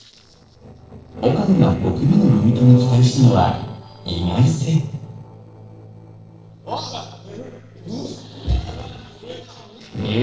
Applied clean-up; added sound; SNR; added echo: neural separator model SepFormer DNS4.